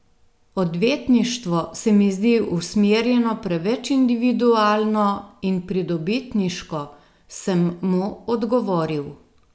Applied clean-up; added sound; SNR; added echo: none; none; none; none.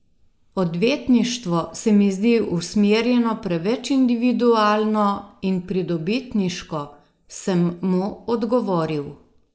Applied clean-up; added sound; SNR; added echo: neural mask model Resemble Enhance denoiser.